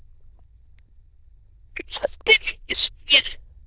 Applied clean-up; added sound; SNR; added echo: neural diffusion model UNIVERSE++.